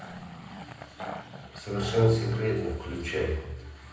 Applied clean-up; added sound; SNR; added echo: none; Growling; 14 dB; reverberation time 0.8 s.